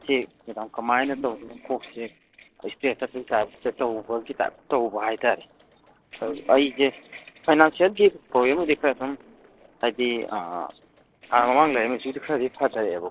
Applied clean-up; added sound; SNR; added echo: neural separator model SepFormer DNS4.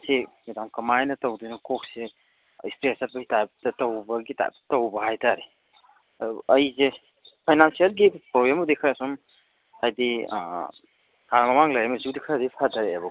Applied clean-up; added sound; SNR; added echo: none; none; none; none.